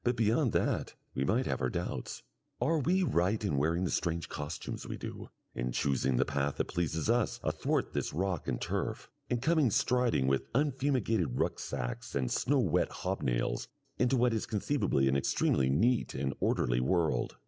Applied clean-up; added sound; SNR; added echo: none; none; none; none.